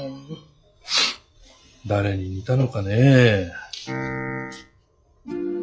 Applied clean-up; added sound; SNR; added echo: classical method log-MMSE.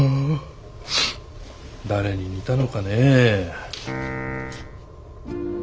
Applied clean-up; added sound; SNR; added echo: none; Piano; 7 dB; none.